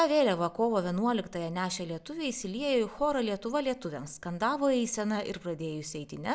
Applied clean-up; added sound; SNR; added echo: none; none; none; none.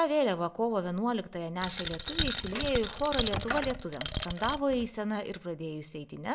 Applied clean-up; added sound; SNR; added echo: none; Coin (dropping); 0 dB; none.